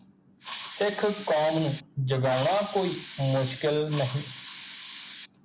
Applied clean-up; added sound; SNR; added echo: none; Hiss; 14 dB; none.